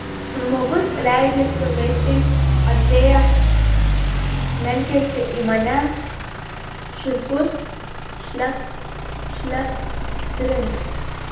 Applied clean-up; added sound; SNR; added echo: none; Idling / Truck; -3 dB; reverberation time 0.8 s.